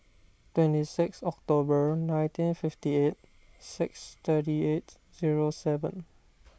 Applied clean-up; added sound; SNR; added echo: neural mask model Resemble Enhance denoiser.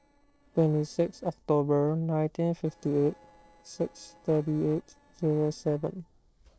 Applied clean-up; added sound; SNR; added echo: neural separator model SepFormer DNS4.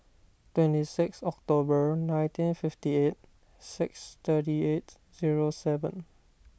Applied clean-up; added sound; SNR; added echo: none; none; none; none.